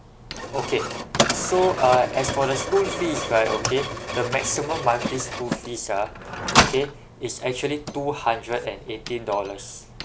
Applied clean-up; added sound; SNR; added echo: none; Mechanisms; 3 dB; none.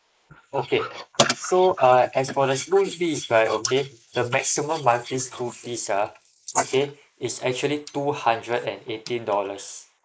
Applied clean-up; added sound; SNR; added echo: neural mask model Resemble Enhance denoiser.